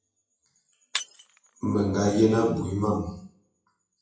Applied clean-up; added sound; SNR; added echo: classical method WPE with log-MMSE.